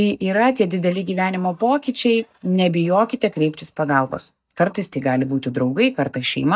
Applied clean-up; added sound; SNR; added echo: neural mask model DeepFilterNet 3.